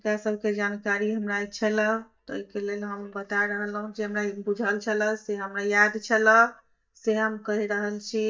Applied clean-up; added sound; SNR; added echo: neural mask model DeepFilterNet 3.